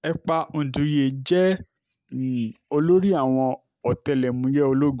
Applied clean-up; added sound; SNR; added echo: neural mask model DeepFilterNet 3.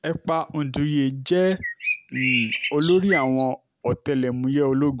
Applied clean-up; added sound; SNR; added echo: none; Bird; 5 dB; none.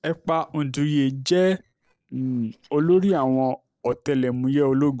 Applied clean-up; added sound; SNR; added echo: neural separator model SepFormer DNS4.